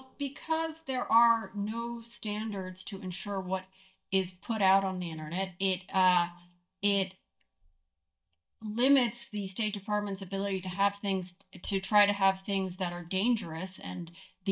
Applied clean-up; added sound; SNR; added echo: neural mask model DeepFilterNet 3.